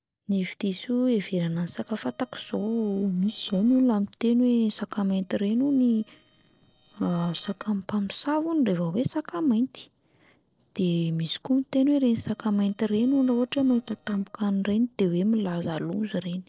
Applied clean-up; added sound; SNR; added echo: neural separator model SepFormer DNS4.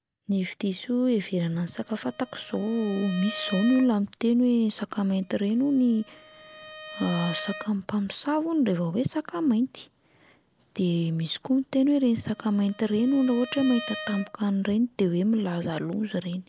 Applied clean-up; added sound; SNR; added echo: none; Bowed string instrument; 16 dB; none.